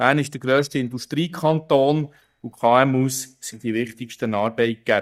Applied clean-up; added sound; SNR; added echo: neural mask model DeepFilterNet 3.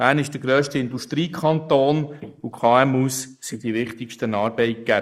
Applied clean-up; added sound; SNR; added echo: neural mask model Resemble Enhance denoiser.